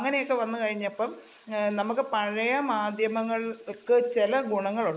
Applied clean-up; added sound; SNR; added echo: neural mask model Resemble Enhance denoiser.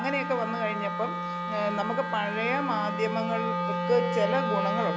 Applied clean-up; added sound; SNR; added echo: none; Wind instrument, woodwind instrument; 1 dB; none.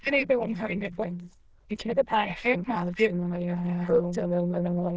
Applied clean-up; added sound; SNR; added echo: neural diffusion model UNIVERSE++.